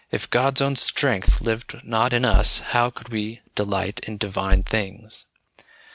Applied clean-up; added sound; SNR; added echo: none; Bass drum; -3 dB; none.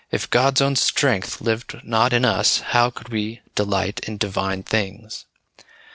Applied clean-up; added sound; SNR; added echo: neural separator model SepFormer DNS4.